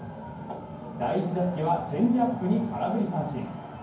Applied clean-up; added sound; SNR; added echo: none; none; none; reverberation time 0.9 s.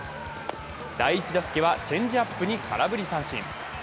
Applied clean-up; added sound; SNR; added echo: none; none; none; none.